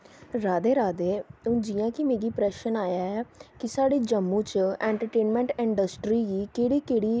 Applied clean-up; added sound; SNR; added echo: none; none; none; none.